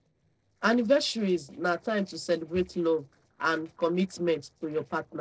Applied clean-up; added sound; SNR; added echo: neural separator model SepFormer DNS4.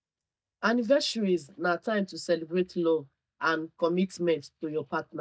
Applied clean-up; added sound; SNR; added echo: neural mask model DeepFilterNet 3.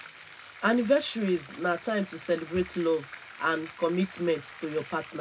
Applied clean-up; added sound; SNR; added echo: none; Bathtub (filling or washing); 16 dB; reverberation time 0.2 s.